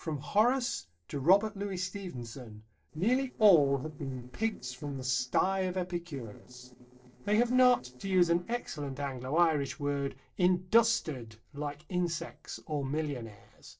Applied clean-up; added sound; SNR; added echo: neural separator model SepFormer DNS4.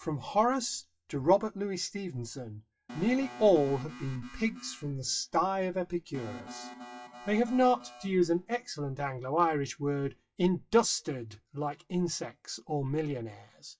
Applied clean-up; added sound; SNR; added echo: classical method WPE with log-MMSE.